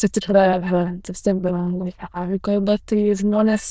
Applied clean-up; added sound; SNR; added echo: neural diffusion model UNIVERSE++.